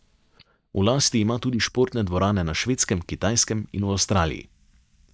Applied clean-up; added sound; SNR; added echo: neural mask model DeepFilterNet 3.